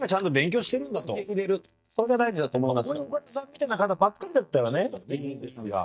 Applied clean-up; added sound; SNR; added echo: neural mask model DeepFilterNet 3.